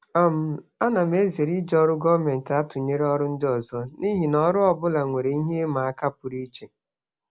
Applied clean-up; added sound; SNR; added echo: none; none; none; none.